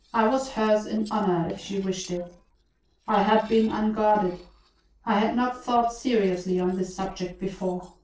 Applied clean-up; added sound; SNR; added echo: neural separator model SepFormer DNS4.